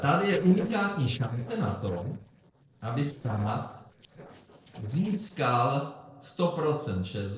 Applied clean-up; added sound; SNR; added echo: neural separator model SepFormer DNS4.